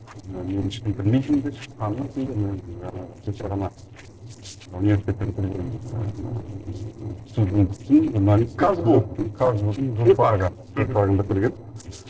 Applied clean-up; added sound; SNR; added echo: neural separator model SepFormer DNS4.